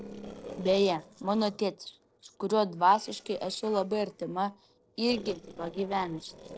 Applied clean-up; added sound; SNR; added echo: neural separator model SepFormer DNS4.